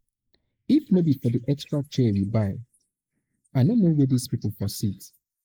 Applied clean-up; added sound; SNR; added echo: neural mask model Resemble Enhance denoiser.